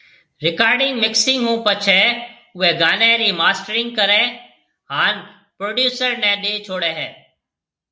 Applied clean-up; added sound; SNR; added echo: none; none; none; none.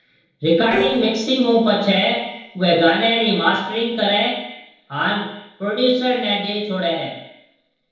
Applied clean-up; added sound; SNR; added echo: neural separator model SepFormer DNS4.